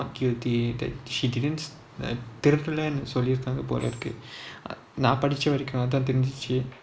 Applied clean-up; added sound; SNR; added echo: neural mask model Resemble Enhance denoiser.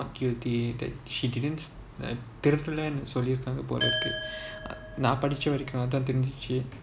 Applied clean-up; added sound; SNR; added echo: none; Glass; -4 dB; none.